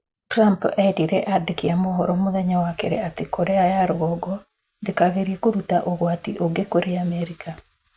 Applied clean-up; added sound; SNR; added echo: none; none; none; none.